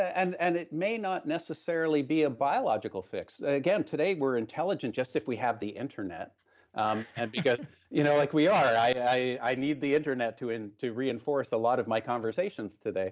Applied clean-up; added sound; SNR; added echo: none; none; none; none.